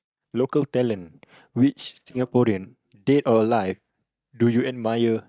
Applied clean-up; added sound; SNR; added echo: neural mask model DeepFilterNet 3.